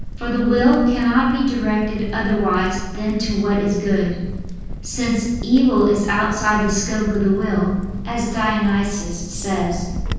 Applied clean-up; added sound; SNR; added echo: none; Crackle; 9 dB; reverberation time 1.3 s.